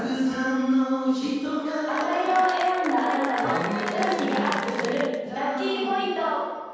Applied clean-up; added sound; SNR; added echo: none; Applause / Cheering; 8 dB; reverberation time 1.2 s.